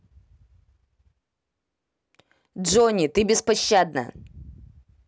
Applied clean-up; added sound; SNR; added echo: none; none; none; none.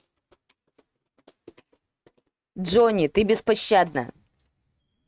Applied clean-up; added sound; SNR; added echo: neural mask model RNNoise.